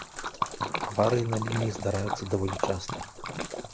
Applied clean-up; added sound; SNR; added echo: none; Splash, splatter; 4 dB; none.